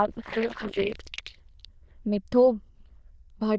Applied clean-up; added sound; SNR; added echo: neural diffusion model UNIVERSE++.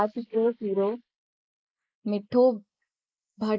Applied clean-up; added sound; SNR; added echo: neural mask model Resemble Enhance denoiser.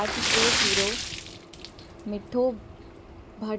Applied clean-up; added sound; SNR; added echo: none; Splash, splatter; -2 dB; none.